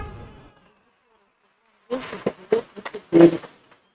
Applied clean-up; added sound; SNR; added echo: neural mask model RNNoise.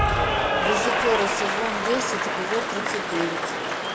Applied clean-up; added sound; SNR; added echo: none; Applause / Cheering; -5 dB; none.